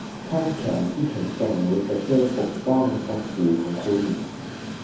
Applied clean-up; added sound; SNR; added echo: none; Train; 9 dB; reverberation time 0.7 s.